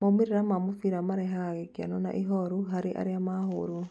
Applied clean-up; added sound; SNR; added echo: none; none; none; none.